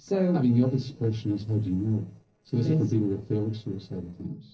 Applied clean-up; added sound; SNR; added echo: neural separator model SepFormer DNS4.